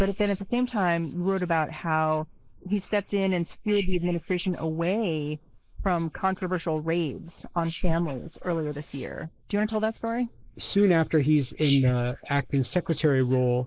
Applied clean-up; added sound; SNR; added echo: neural mask model Resemble Enhance denoiser.